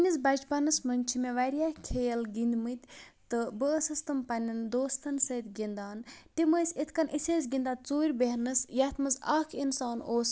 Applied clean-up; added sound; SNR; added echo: none; none; none; none.